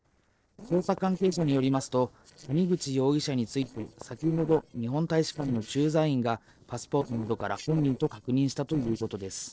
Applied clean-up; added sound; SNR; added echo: neural separator model SepFormer DNS4.